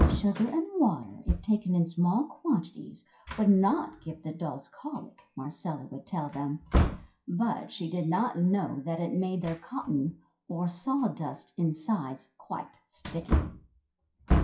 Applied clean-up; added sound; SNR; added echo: classical method WPE with log-MMSE.